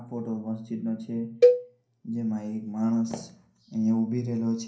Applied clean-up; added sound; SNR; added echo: none; Cowbell; -4 dB; reverberation time 0.6 s.